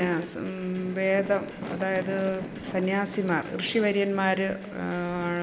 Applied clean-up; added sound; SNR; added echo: none; Wind; 13 dB; none.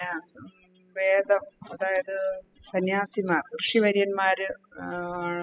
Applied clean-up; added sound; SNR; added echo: classical method spectral subtraction.